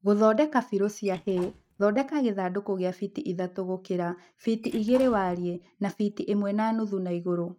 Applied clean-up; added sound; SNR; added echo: neural mask model RNNoise.